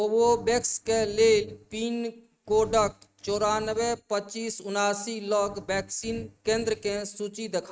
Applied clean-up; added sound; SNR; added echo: neural mask model RNNoise.